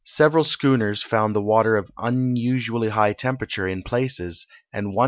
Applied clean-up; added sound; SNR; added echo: none; none; none; none.